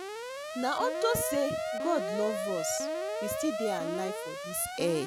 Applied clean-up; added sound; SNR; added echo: none; Alarm + Wind instrument, woodwind instrument; 1 dB; none.